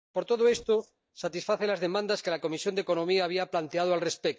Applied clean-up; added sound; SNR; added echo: neural mask model DeepFilterNet 3.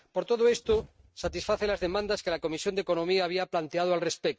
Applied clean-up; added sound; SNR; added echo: neural mask model RNNoise.